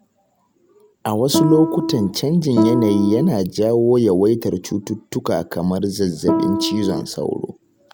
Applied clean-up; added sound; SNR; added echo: none; Guitar; 2 dB; none.